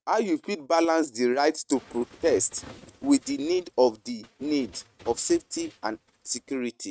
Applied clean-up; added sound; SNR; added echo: neural mask model RNNoise.